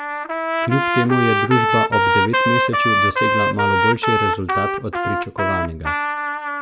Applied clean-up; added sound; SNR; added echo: none; Trumpet; -4 dB; none.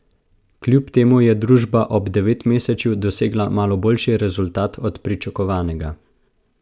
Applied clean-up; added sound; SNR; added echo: none; none; none; none.